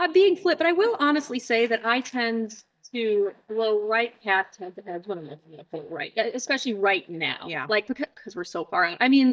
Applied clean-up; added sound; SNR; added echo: neural mask model DeepFilterNet 3.